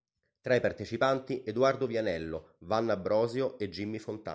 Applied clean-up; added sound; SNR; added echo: none; none; none; none.